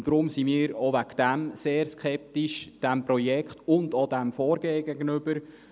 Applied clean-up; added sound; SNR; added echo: none; none; none; none.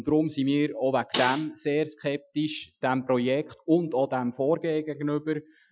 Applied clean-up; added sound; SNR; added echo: classical method Wiener filter.